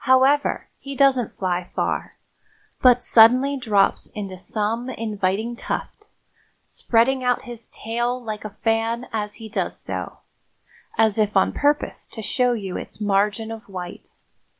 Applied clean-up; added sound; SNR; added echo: none; none; none; none.